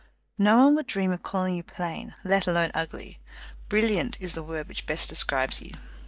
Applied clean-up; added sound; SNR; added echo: neural mask model DeepFilterNet 3.